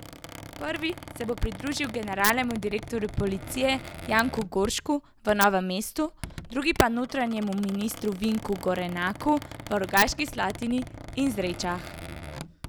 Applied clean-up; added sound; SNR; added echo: none; Squeak; 13 dB; none.